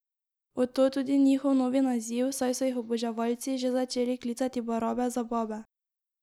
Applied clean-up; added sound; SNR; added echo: none; none; none; none.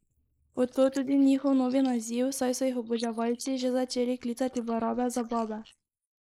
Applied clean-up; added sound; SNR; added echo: neural mask model Resemble Enhance denoiser.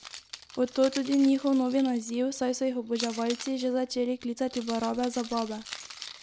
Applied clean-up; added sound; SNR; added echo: none; Keys jangling; 15 dB; none.